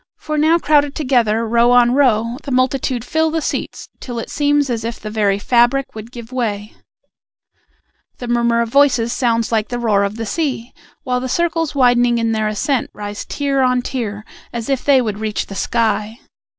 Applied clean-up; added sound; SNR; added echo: none; none; none; none.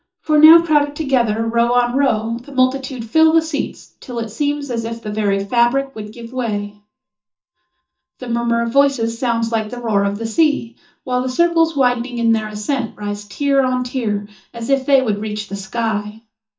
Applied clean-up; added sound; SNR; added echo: neural mask model DeepFilterNet 3.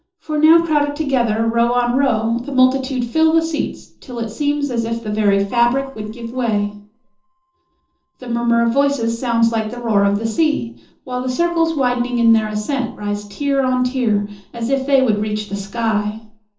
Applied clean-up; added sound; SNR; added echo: neural separator model SepFormer DNS4.